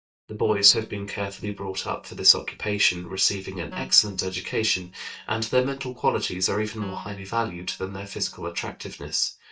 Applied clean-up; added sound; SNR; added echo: neural mask model DeepFilterNet 3.